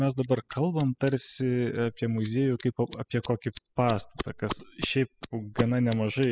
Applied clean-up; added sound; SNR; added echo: classical method spectral subtraction.